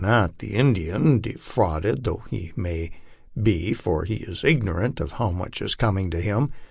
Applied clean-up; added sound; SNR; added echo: none; none; none; none.